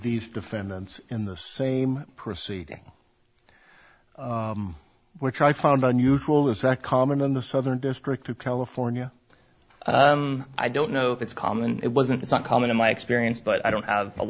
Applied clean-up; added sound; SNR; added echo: none; none; none; none.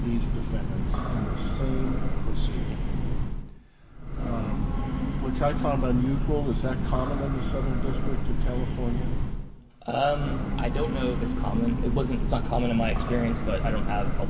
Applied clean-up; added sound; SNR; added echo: none; Train / Breathing; -5 dB; reverberation time 2.0 s.